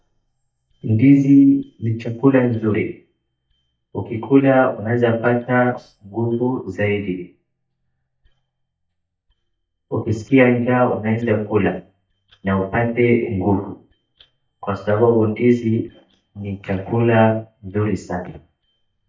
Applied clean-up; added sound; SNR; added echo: neural mask model DeepFilterNet 3.